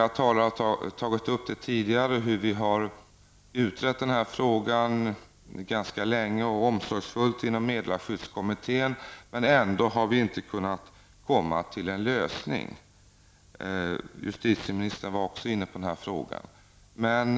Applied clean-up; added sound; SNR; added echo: none; none; none; none.